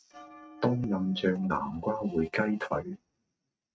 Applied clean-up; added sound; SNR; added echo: neural mask model RNNoise.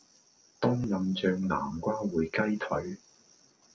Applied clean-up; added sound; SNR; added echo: none; none; none; none.